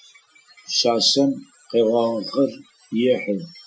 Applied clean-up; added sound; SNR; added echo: classical method Wiener filter.